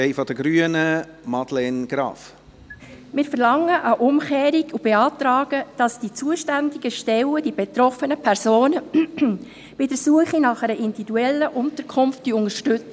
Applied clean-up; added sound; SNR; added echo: none; none; none; none.